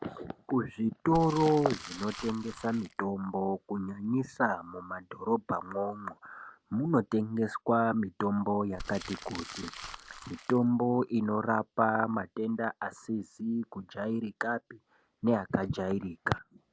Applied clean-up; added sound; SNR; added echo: none; Crumpling, crinkling; 14 dB; none.